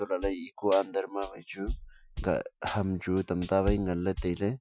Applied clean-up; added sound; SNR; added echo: classical method Wiener filter.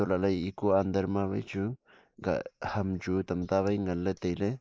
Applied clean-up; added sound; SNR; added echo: neural mask model Resemble Enhance denoiser.